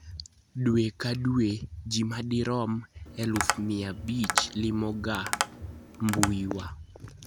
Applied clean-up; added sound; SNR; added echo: none; Tap; 4 dB; none.